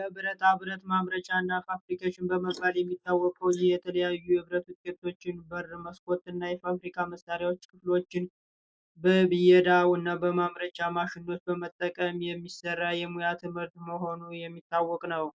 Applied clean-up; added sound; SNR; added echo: neural mask model Resemble Enhance denoiser.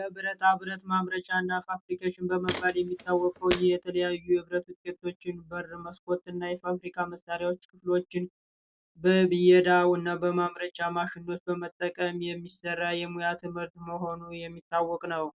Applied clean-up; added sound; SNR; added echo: none; Walk, footsteps; 9 dB; none.